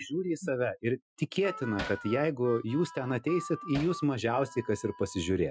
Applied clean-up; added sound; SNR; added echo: classical method Wiener filter.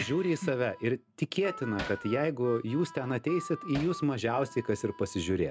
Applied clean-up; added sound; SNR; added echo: none; Harmonica + Hammer; 15 dB; none.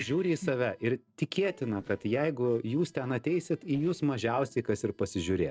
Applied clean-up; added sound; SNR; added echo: neural separator model SepFormer DNS4.